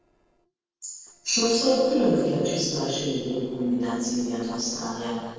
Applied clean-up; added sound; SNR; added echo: neural separator model SepFormer DNS4.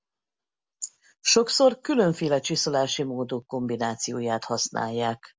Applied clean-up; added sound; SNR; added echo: none; none; none; none.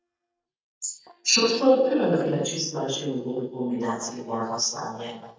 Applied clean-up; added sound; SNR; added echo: neural mask model DeepFilterNet 3.